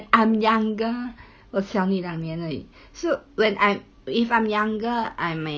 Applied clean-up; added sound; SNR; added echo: none; none; none; none.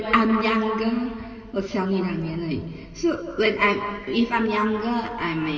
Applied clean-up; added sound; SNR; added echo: none; none; none; reverberation time 2.2 s.